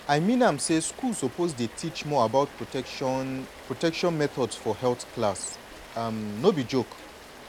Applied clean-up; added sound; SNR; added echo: none; Rain; 17 dB; none.